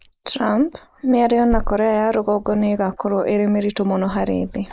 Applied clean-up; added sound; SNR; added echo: neural mask model Resemble Enhance denoiser.